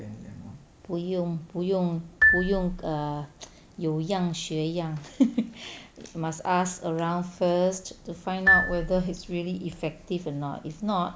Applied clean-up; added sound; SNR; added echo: none; Marimba, xylophone; -1 dB; none.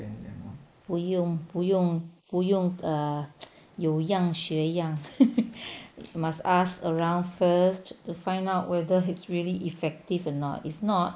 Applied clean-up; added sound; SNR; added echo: neural mask model Resemble Enhance denoiser.